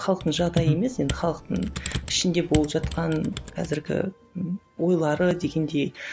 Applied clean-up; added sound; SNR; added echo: none; Computer keyboard; 9 dB; none.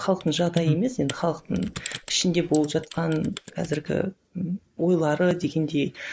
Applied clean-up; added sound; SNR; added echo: neural mask model Resemble Enhance denoiser.